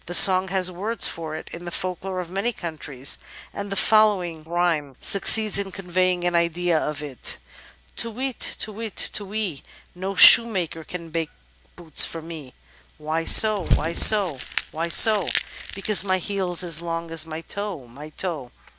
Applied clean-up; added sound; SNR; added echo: none; Crumpling, crinkling / Crushing; 5 dB; none.